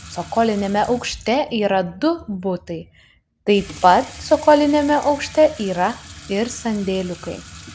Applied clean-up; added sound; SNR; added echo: none; Sink (filling or washing) / Water tap, faucet; 19 dB; none.